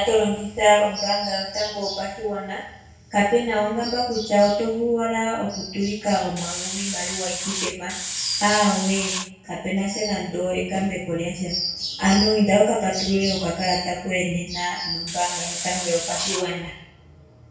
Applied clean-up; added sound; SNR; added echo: none; Hiss; 6 dB; reverberation time 0.6 s.